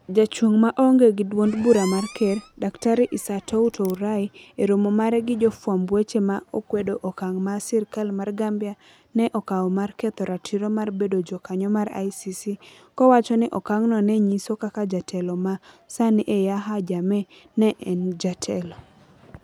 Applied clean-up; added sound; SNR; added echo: none; Squeak; 18 dB; none.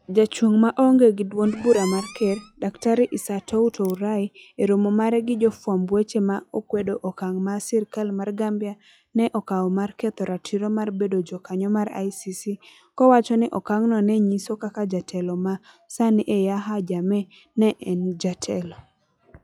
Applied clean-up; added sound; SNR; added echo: classical method log-MMSE.